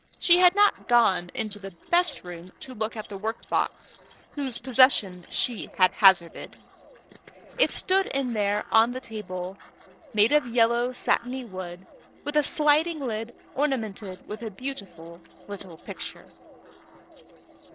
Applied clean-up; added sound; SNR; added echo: neural separator model SepFormer DNS4.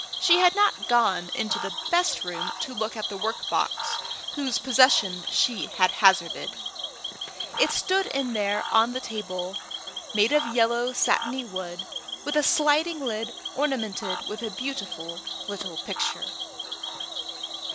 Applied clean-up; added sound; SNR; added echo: none; Cricket / Frog; 7 dB; none.